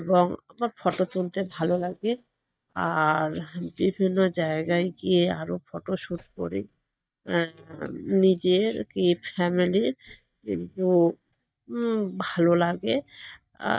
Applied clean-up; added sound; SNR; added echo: neural mask model DeepFilterNet 3.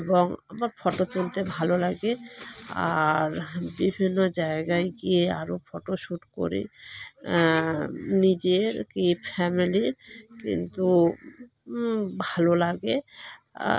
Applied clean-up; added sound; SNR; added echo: none; none; none; none.